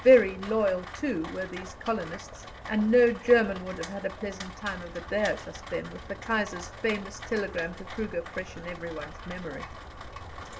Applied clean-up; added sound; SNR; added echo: none; Rain; 13 dB; none.